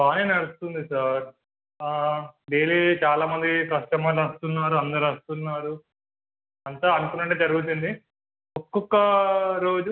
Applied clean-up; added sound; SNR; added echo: none; none; none; none.